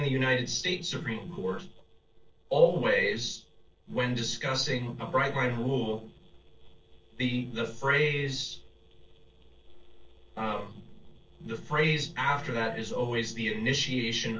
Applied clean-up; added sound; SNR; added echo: neural separator model SepFormer DNS4.